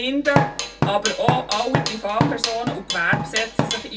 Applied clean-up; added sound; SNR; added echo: none; Drum kit; -1 dB; reverberation time 0.1 s.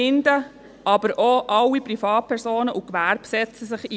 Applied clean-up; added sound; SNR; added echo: none; none; none; none.